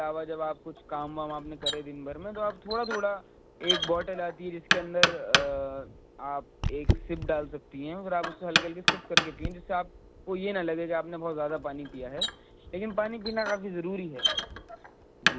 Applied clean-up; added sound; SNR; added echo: none; Knock; -1 dB; none.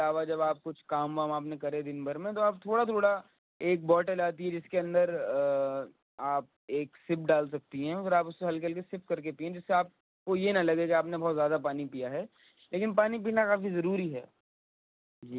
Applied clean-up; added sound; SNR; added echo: none; none; none; none.